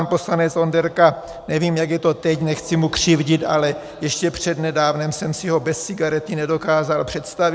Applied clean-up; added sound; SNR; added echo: none; none; none; none.